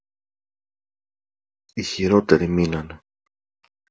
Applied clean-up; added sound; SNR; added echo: none; none; none; none.